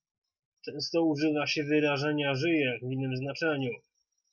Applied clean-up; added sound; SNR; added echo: none; none; none; none.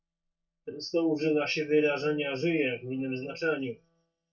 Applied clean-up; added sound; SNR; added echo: neural mask model DeepFilterNet 3.